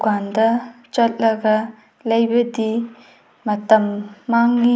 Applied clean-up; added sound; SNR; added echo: none; none; none; none.